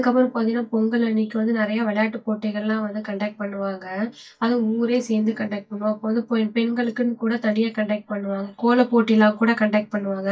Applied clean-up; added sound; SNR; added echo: neural mask model DeepFilterNet 3.